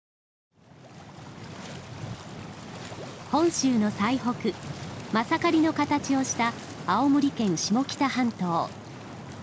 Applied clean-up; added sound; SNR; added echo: none; none; none; none.